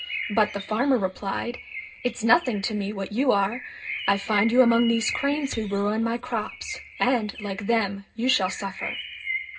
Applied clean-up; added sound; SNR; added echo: none; Bird; 11 dB; reverberation time 0.2 s.